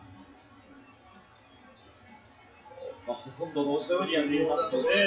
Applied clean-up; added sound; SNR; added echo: classical method WPE with log-MMSE.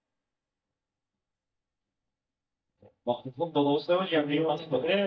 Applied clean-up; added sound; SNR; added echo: neural mask model DeepFilterNet 3.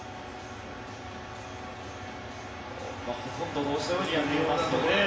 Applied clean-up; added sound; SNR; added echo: none; Wind instrument, woodwind instrument; 18 dB; reverberation time 2.4 s.